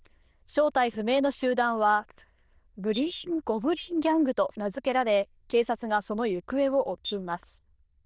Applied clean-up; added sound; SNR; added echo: neural diffusion model UNIVERSE++.